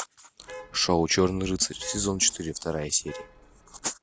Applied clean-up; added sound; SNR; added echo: none; Traffic noise, roadway noise / Vehicle horn, car horn, honking + Bass drum / Snare drum; 17 dB; none.